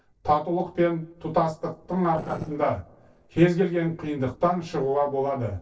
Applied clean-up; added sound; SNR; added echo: neural separator model SepFormer DNS4.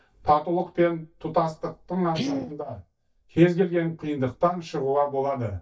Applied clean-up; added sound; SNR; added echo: neural mask model DeepFilterNet 3.